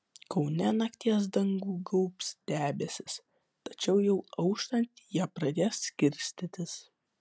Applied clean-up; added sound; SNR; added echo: none; none; none; none.